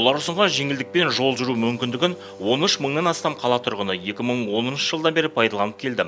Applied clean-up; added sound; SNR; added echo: none; Wind instrument, woodwind instrument; 19 dB; none.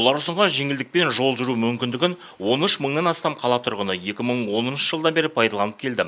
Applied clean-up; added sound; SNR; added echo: none; none; none; none.